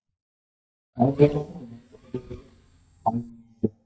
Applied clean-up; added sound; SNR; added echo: neural mask model DeepFilterNet 3.